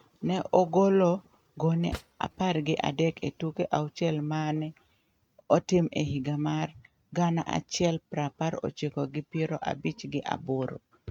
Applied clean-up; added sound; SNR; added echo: neural mask model RNNoise.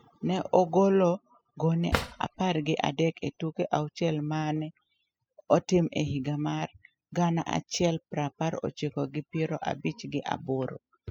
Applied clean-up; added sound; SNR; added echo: classical method spectral subtraction.